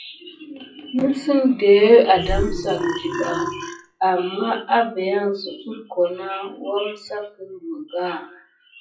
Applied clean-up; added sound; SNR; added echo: classical method WPE with log-MMSE.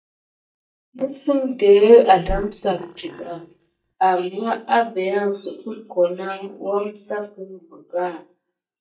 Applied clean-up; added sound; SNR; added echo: neural mask model DeepFilterNet 3.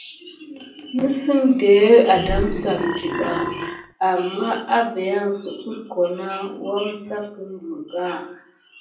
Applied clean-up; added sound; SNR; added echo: none; Burping, eructation; 4 dB; reverberation time 0.6 s.